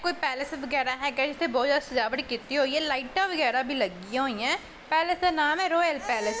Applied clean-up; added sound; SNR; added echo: none; none; none; none.